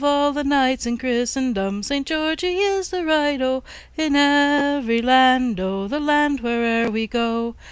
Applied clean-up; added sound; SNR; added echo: none; none; none; none.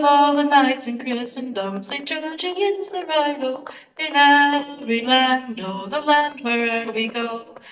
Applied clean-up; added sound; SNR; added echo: neural mask model DeepFilterNet 3.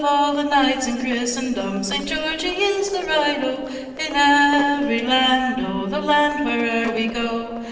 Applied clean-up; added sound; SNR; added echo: neural separator model SepFormer DNS4.